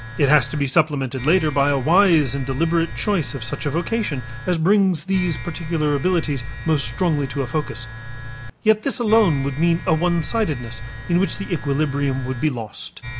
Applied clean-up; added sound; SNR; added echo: none; Domestic sounds, home sounds; 10 dB; none.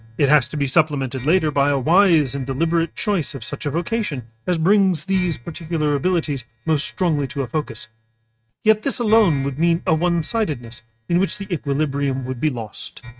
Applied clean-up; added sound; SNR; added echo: neural mask model RNNoise.